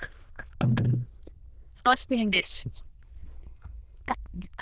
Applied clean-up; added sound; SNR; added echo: neural diffusion model UNIVERSE++.